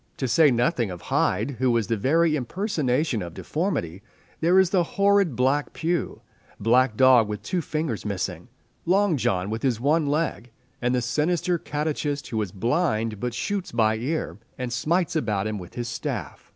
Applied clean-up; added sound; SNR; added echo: none; none; none; none.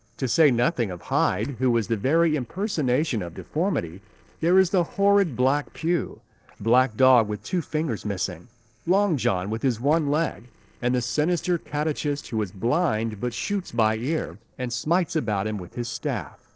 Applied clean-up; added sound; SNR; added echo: neural separator model SepFormer DNS4.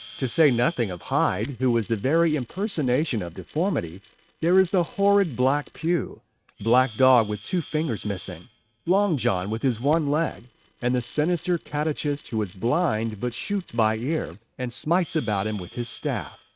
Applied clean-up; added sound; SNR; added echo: neural mask model RNNoise.